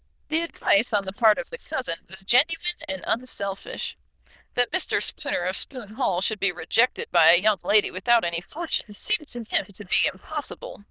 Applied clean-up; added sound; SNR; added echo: neural diffusion model UNIVERSE++.